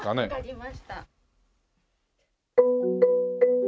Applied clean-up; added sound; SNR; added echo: none; none; none; none.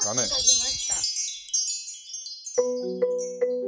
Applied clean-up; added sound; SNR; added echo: none; Wind chime; -3 dB; none.